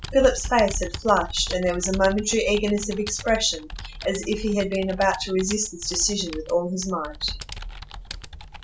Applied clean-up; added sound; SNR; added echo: none; Computer keyboard; 11 dB; none.